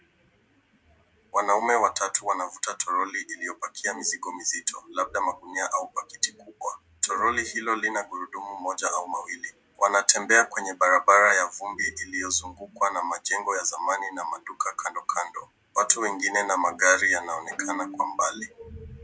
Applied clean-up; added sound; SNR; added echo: none; none; none; none.